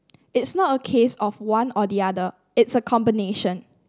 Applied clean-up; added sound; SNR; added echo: none; none; none; none.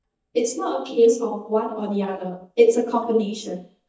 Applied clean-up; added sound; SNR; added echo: neural mask model DeepFilterNet 3.